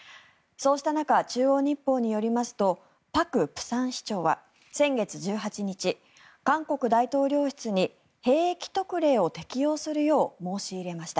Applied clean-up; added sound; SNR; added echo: none; none; none; none.